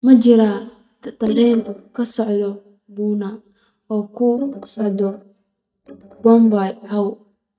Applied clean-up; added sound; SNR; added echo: neural mask model DeepFilterNet 3.